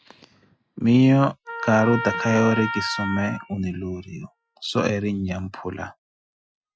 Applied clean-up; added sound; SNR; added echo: classical method Wiener filter.